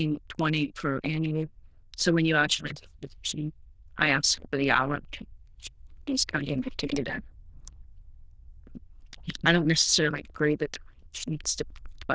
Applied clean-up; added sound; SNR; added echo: neural diffusion model UNIVERSE++.